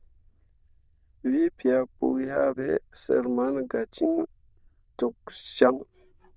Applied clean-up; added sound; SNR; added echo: neural diffusion model UNIVERSE++.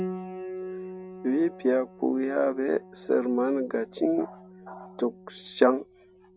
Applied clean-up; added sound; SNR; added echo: none; Piano; 13 dB; none.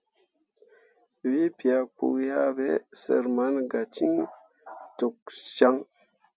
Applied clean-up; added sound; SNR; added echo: none; none; none; none.